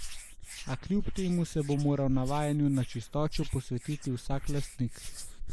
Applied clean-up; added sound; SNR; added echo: neural mask model Resemble Enhance denoiser.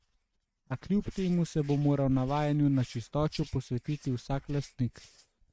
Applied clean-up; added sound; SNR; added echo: neural mask model RNNoise.